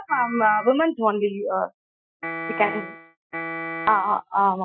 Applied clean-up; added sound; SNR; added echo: classical method Wiener filter.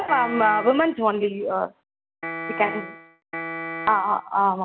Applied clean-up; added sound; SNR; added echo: none; Piano; 9 dB; none.